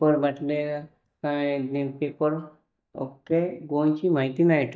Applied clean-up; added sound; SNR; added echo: neural mask model DeepFilterNet 3.